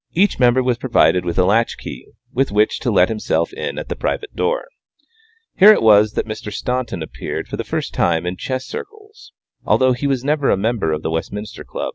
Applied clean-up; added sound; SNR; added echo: none; none; none; none.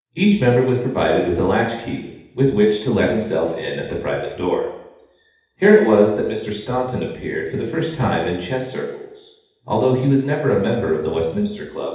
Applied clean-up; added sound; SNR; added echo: none; none; none; reverberation time 0.8 s.